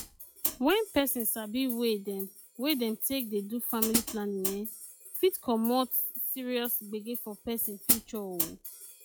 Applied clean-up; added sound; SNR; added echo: classical method log-MMSE.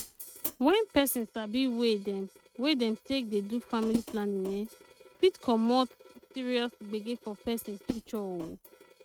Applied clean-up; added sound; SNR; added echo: neural mask model RNNoise.